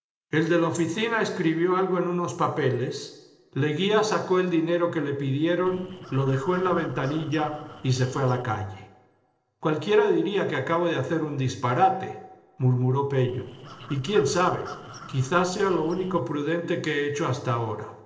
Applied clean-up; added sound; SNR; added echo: neural separator model SepFormer DNS4.